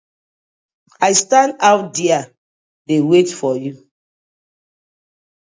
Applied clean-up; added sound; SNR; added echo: none; none; none; none.